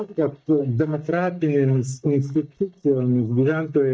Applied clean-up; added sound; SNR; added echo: neural mask model DeepFilterNet 3.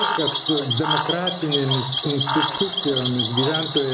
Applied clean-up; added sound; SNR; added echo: none; Cricket / Frog; -1 dB; none.